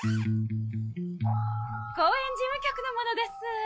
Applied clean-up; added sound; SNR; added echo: classical method log-MMSE.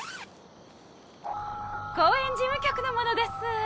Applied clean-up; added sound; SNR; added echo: none; none; none; none.